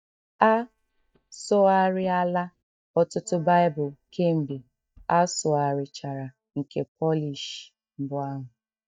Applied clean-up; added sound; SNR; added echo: neural mask model DeepFilterNet 3.